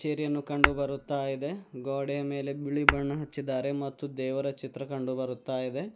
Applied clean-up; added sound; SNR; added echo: none; Tap / Hammer; 2 dB; none.